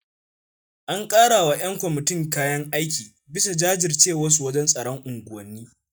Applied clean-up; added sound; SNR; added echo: neural mask model DeepFilterNet 3.